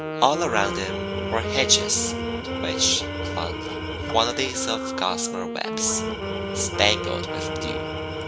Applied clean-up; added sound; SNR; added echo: none; Tools + Wind instrument, woodwind instrument; 2 dB; none.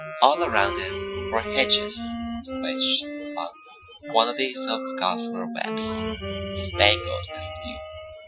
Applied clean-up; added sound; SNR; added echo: classical method Wiener filter.